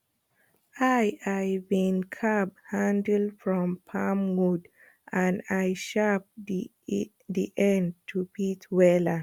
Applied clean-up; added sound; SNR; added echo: none; none; none; none.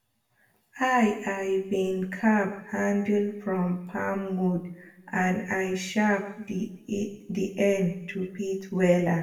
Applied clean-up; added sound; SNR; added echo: none; none; none; reverberation time 0.7 s.